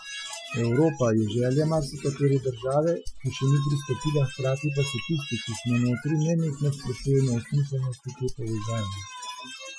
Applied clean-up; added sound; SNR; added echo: classical method Wiener filter.